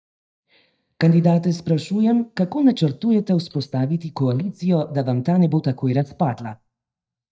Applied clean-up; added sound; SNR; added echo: neural mask model DeepFilterNet 3.